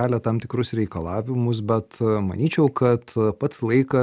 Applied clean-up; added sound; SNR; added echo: none; none; none; none.